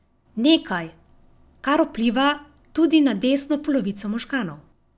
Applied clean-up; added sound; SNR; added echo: none; none; none; none.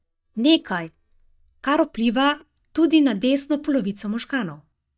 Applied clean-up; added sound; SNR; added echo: neural mask model DeepFilterNet 3.